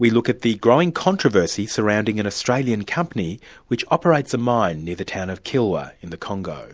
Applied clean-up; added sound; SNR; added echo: none; none; none; none.